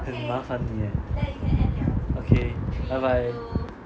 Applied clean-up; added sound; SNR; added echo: none; none; none; none.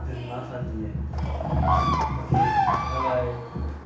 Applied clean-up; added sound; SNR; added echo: none; Bird vocalization, bird call, bird song; -1 dB; reverberation time 0.6 s.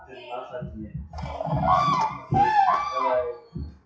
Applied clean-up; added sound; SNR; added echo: classical method WPE with log-MMSE.